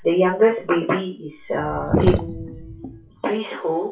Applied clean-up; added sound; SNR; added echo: classical method WPE with log-MMSE.